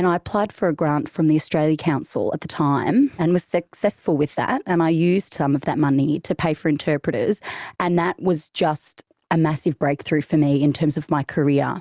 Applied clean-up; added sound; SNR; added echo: none; none; none; none.